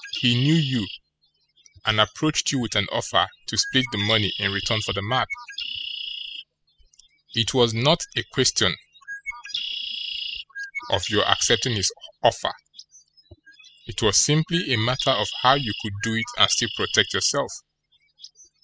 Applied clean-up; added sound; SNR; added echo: classical method spectral subtraction.